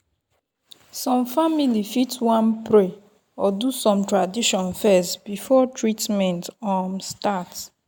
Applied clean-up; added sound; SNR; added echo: none; none; none; none.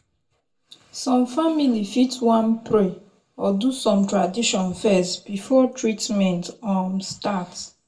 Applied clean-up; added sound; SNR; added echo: none; none; none; reverberation time 0.2 s.